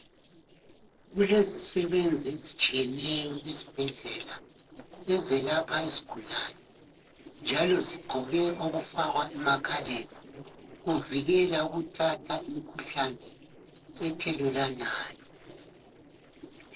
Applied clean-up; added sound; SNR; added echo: neural separator model SepFormer DNS4.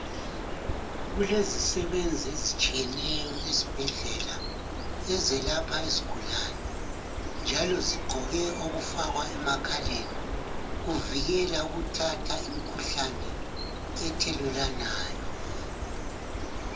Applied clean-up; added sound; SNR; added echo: none; Bird; 1 dB; reverberation time 0.2 s.